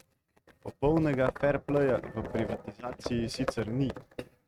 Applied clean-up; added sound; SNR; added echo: neural mask model RNNoise.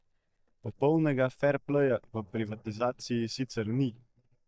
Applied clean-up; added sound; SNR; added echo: neural mask model DeepFilterNet 3.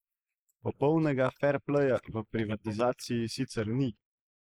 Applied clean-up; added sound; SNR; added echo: neural mask model Resemble Enhance denoiser.